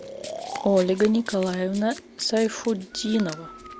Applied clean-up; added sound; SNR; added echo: none; Breathing + Domestic sounds, home sounds; 14 dB; none.